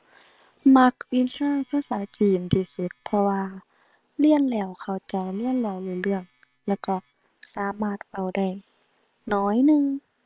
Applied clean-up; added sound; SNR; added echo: neural separator model SepFormer WHAM!.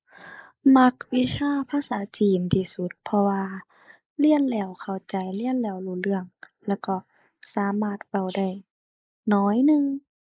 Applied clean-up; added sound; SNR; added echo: neural mask model Resemble Enhance denoiser.